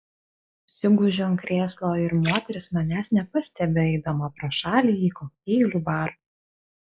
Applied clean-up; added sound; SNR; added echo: classical method log-MMSE.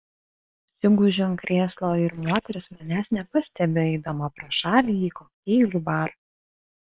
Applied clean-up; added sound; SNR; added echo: neural separator model SepFormer WHAM!.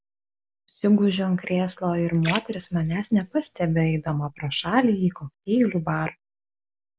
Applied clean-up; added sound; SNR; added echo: none; Splash, splatter; 16 dB; none.